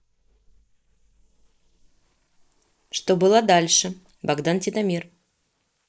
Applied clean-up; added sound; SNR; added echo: neural mask model Resemble Enhance denoiser.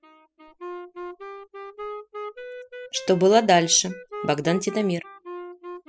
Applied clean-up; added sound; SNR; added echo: classical method spectral subtraction.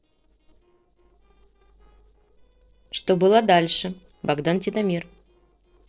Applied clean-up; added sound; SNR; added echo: neural separator model SepFormer DNS4.